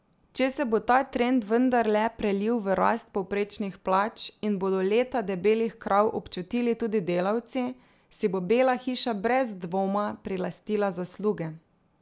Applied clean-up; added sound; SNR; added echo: none; none; none; none.